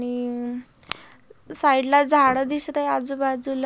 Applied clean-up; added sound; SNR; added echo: none; none; none; none.